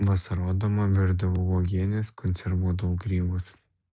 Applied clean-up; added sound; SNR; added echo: none; none; none; none.